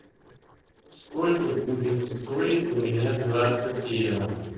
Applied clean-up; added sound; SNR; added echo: neural separator model SepFormer DNS4.